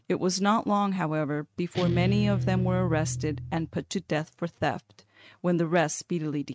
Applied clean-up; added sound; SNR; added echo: neural mask model RNNoise.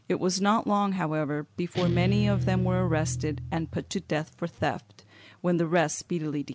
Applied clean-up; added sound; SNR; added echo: none; Guitar; 3 dB; none.